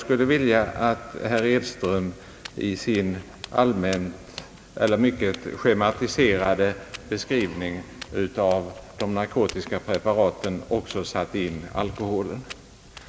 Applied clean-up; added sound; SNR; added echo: none; Walk, footsteps; 19 dB; none.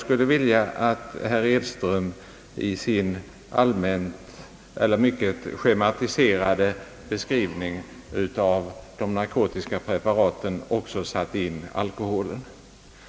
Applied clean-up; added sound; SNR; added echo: none; none; none; none.